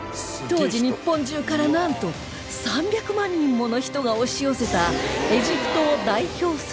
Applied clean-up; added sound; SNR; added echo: none; none; none; none.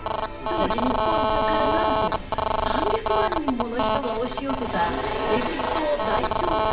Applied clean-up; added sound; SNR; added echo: none; Telephone; -3 dB; reverberation time 1.4 s.